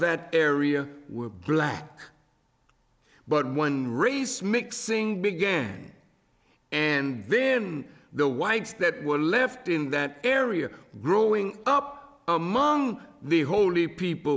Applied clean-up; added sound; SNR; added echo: none; none; none; none.